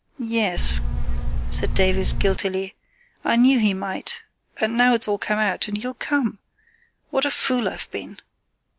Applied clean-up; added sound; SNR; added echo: none; Buzz; -4 dB; none.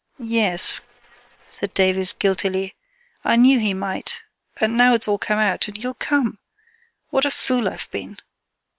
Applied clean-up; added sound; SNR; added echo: neural separator model SepFormer WHAM!.